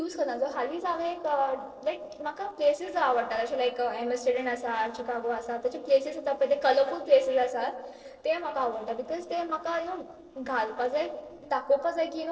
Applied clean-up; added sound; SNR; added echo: neural separator model SepFormer DNS4.